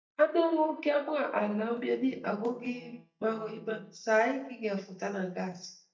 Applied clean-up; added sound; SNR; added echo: neural mask model DeepFilterNet 3.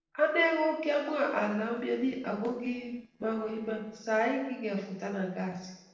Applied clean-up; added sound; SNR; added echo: neural separator model SepFormer DNS4.